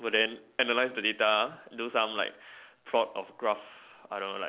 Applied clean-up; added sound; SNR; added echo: none; none; none; none.